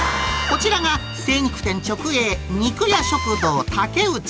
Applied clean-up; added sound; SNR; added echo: none; Drill + Clapping; 9 dB; none.